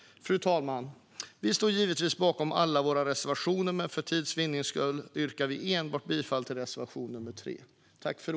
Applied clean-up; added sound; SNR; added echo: none; none; none; none.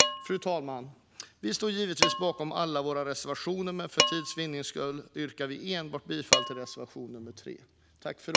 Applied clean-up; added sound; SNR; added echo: none; Dishes, pots, and pans; -1 dB; none.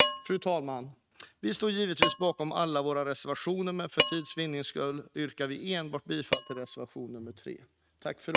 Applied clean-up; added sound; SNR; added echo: neural mask model RNNoise.